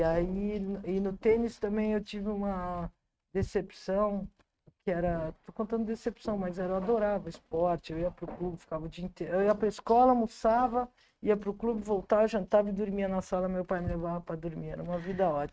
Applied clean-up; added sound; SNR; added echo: neural mask model RNNoise.